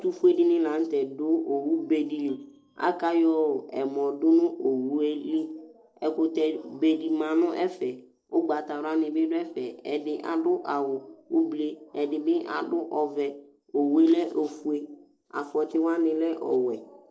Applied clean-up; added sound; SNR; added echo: neural separator model SepFormer DNS4.